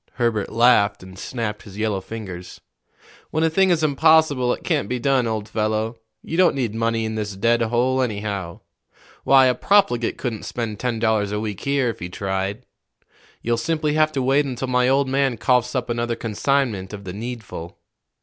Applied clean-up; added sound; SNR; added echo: none; none; none; none.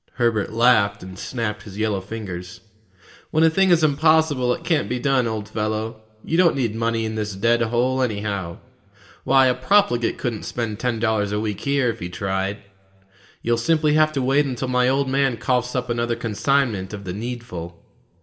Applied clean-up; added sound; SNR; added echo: none; none; none; reverberation time 0.7 s.